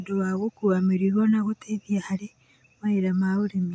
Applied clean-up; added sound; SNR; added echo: none; none; none; none.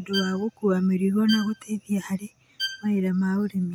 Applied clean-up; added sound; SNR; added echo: none; Bowed string instrument; 12 dB; none.